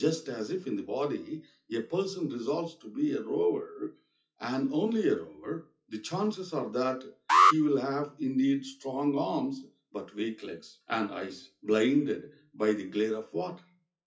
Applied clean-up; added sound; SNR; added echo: classical method WPE with log-MMSE.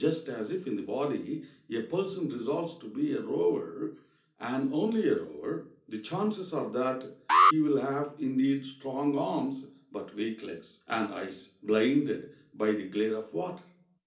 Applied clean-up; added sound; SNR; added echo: none; Alarm; -4 dB; reverberation time 0.4 s.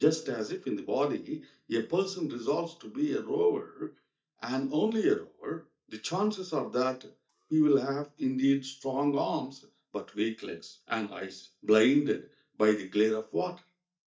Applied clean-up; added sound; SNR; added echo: neural mask model DeepFilterNet 3.